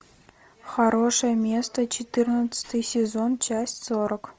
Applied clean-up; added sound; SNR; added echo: none; none; none; none.